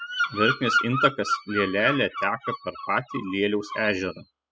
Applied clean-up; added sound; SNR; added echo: classical method spectral subtraction.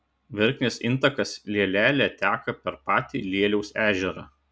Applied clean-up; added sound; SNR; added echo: none; none; none; none.